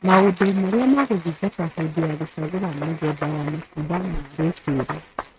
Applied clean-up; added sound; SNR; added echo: neural mask model RNNoise.